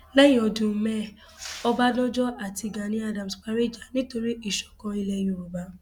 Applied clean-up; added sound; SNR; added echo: none; none; none; none.